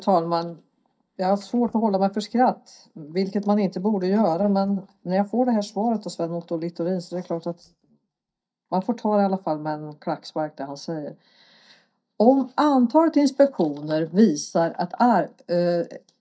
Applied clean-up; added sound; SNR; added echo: neural mask model DeepFilterNet 3.